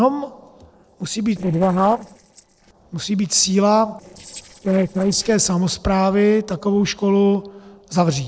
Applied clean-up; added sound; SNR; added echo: neural separator model SepFormer DNS4.